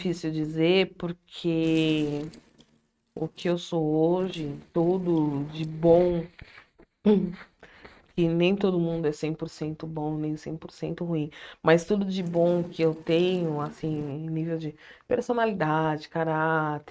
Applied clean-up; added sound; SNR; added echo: neural mask model RNNoise.